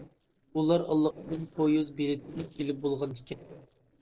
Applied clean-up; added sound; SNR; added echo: neural separator model SepFormer DNS4.